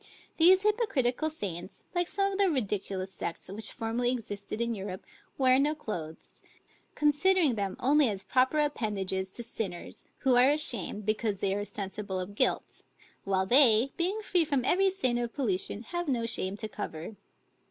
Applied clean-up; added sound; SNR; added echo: none; none; none; none.